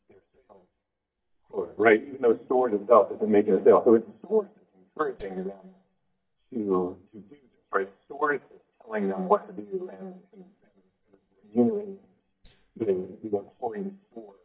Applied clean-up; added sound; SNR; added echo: neural mask model DeepFilterNet 3.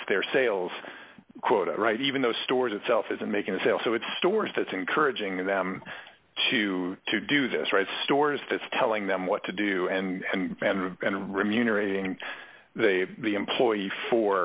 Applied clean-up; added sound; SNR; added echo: none; none; none; none.